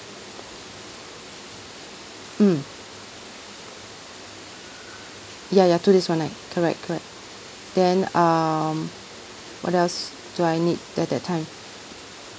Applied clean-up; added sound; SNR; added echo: none; none; none; none.